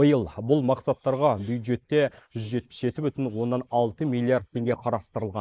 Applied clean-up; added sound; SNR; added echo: neural mask model Resemble Enhance denoiser.